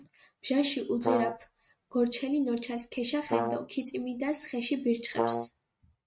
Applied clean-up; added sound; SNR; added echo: neural mask model RNNoise.